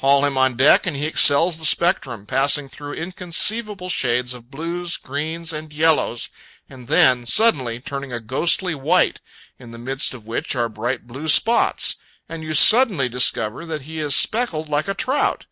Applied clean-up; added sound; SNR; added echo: none; none; none; none.